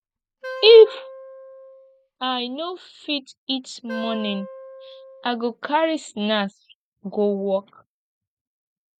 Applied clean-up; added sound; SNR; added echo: none; Wind instrument, woodwind instrument; 15 dB; none.